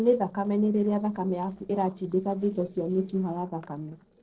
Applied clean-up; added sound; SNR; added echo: neural separator model SepFormer DNS4.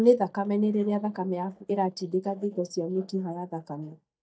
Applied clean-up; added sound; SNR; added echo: neural mask model DeepFilterNet 3.